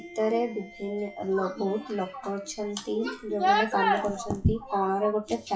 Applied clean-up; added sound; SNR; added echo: classical method WPE with log-MMSE.